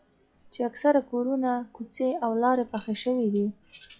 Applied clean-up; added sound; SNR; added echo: classical method log-MMSE.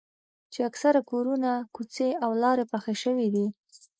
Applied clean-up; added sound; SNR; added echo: neural mask model Resemble Enhance denoiser.